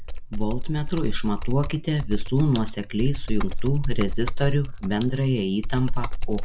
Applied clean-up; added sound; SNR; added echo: none; Computer keyboard; -2 dB; none.